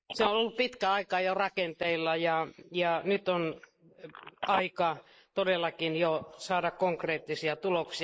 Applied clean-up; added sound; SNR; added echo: neural mask model Resemble Enhance denoiser.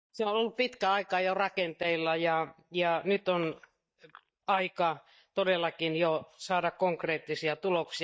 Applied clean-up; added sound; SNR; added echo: neural mask model DeepFilterNet 3.